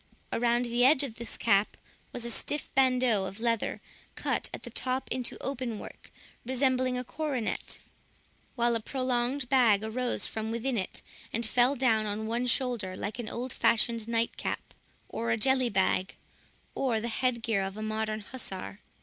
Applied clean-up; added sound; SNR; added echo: none; none; none; none.